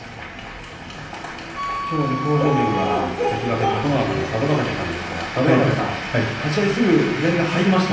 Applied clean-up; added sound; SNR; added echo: none; Wind instrument, woodwind instrument; 10 dB; reverberation time 0.9 s.